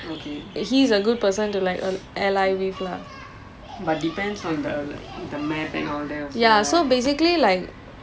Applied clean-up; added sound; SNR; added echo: none; none; none; none.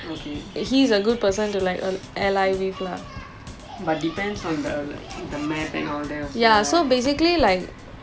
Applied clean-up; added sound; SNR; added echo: none; Camera + Drum / Drum kit; 18 dB; none.